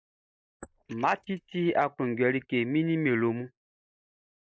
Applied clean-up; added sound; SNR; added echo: neural mask model Resemble Enhance denoiser.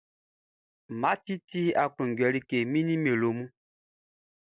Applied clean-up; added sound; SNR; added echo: none; none; none; none.